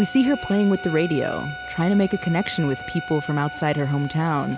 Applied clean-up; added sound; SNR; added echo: none; Bowed string instrument; 12 dB; none.